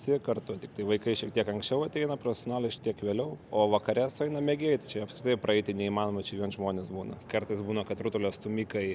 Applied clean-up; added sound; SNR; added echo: none; none; none; none.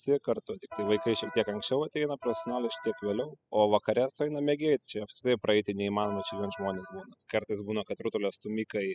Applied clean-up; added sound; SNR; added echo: classical method spectral subtraction.